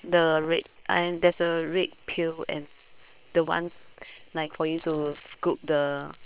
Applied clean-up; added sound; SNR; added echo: neural separator model SepFormer WHAM!.